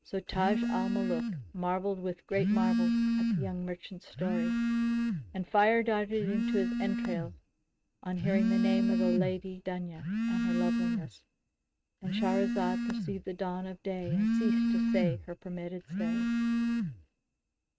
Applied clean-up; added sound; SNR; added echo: neural mask model RNNoise.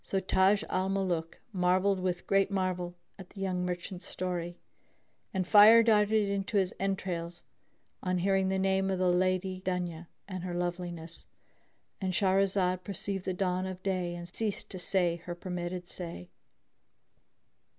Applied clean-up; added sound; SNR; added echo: none; none; none; none.